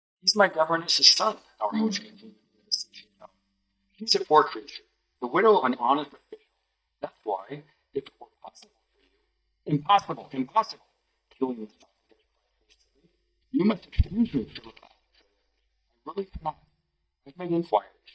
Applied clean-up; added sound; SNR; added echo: neural mask model DeepFilterNet 3.